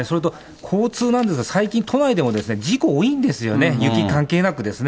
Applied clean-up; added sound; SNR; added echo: none; none; none; none.